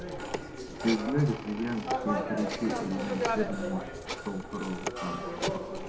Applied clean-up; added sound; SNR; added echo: none; Telephone; 1 dB; none.